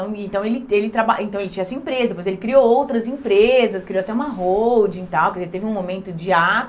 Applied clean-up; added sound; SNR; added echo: none; none; none; none.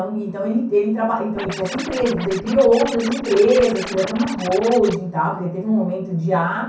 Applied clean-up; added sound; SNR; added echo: none; Scratching (performance technique); 12 dB; reverberation time 0.6 s.